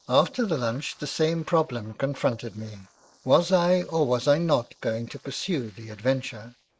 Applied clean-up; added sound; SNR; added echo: neural mask model Resemble Enhance denoiser.